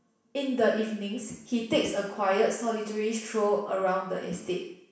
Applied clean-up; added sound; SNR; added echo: none; none; none; reverberation time 0.7 s.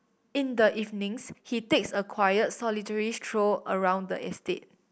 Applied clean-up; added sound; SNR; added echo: none; none; none; none.